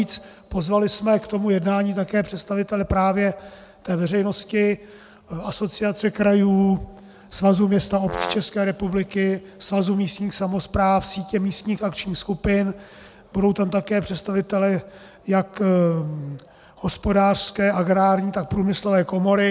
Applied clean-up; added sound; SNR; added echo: none; Brass instrument; 8 dB; none.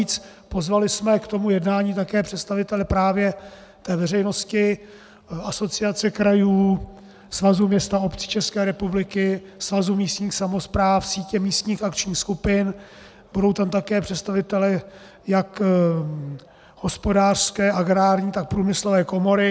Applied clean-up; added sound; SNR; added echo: none; none; none; none.